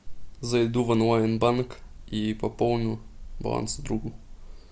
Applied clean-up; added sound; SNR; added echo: none; none; none; none.